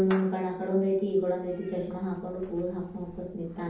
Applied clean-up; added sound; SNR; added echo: none; Meow / Clapping; 19 dB; reverberation time 0.7 s.